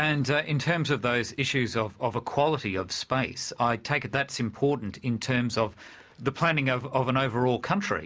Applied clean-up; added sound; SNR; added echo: none; none; none; none.